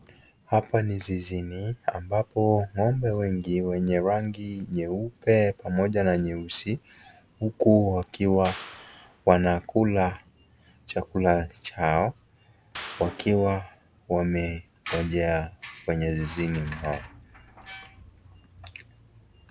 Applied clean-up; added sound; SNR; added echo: none; Clapping + Squeak; 18 dB; none.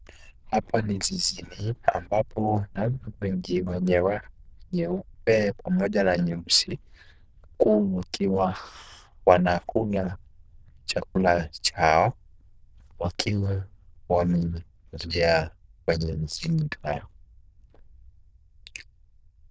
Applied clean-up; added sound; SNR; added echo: neural diffusion model UNIVERSE++.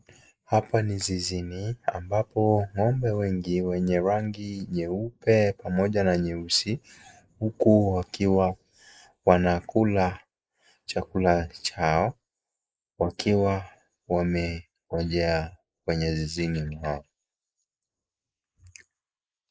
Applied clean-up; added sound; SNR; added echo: neural mask model Resemble Enhance denoiser.